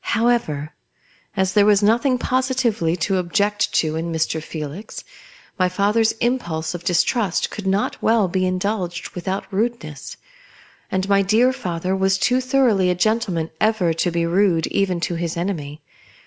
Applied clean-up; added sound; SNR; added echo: none; none; none; none.